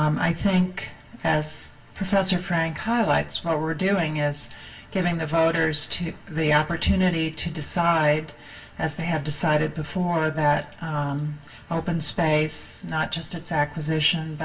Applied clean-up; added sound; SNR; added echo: none; none; none; reverberation time 0.2 s.